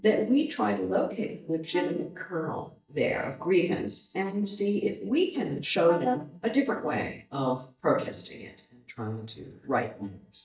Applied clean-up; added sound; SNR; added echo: neural mask model DeepFilterNet 3.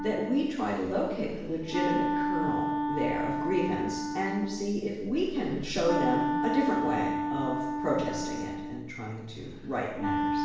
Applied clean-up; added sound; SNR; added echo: none; Wind instrument, woodwind instrument; 1 dB; reverberation time 0.9 s.